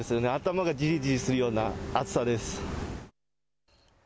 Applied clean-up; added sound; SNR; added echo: none; Bowed string instrument; 13 dB; none.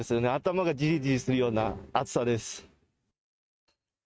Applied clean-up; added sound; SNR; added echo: neural mask model RNNoise.